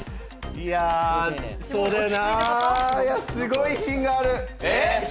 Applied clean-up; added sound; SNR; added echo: none; Packing tape, duct tape; 18 dB; none.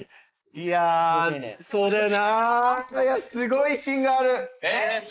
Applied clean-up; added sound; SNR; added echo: neural mask model Resemble Enhance denoiser.